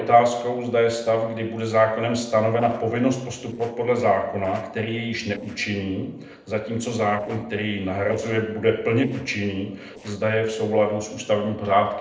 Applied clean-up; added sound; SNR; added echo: neural separator model SepFormer DNS4.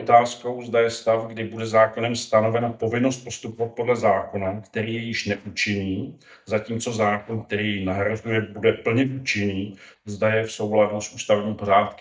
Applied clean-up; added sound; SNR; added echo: neural mask model DeepFilterNet 3.